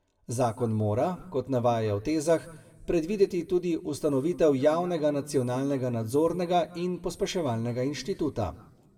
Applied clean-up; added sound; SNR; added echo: none; none; none; reverberation time 1.4 s.